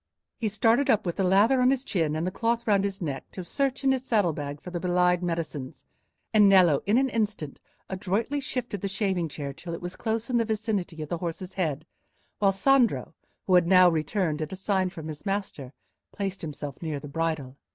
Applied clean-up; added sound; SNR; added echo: none; none; none; none.